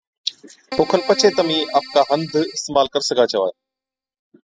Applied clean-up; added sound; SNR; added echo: classical method spectral subtraction.